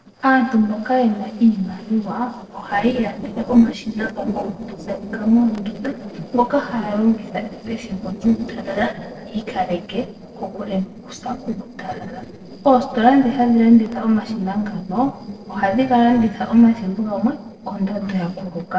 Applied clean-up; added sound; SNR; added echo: neural separator model SepFormer DNS4.